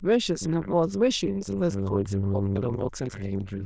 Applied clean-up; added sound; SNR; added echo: neural diffusion model UNIVERSE++.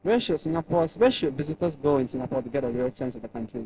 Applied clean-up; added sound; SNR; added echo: neural separator model SepFormer DNS4.